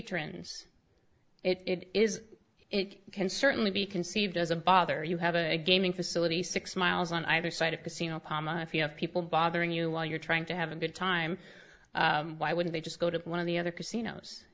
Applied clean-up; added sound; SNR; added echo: none; none; none; none.